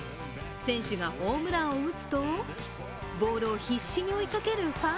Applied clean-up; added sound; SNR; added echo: none; Trumpet; 17 dB; none.